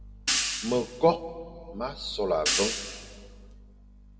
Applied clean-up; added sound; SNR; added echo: none; Hi-hat; 2 dB; reverberation time 1.8 s.